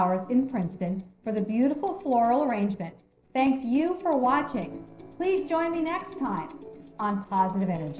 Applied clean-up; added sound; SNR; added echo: neural separator model SepFormer DNS4.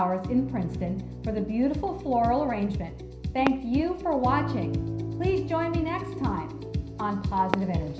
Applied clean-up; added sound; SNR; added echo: none; Fireworks; 16 dB; reverberation time 0.5 s.